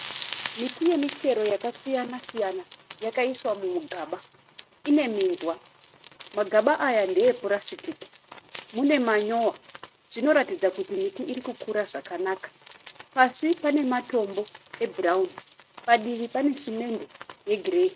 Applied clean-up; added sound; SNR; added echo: neural mask model RNNoise.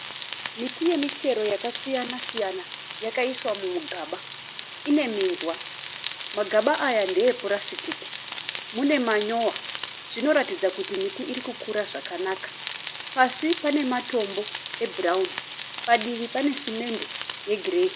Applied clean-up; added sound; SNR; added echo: none; Frying (food); 9 dB; none.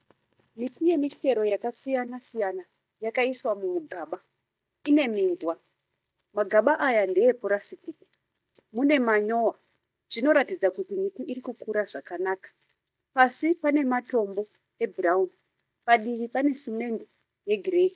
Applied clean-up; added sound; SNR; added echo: neural mask model DeepFilterNet 3.